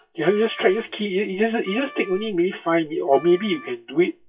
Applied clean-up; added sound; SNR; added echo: classical method WPE with log-MMSE.